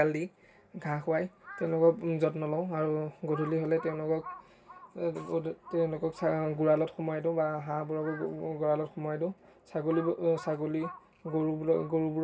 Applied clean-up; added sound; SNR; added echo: none; Crow; 20 dB; reverberation time 0.2 s.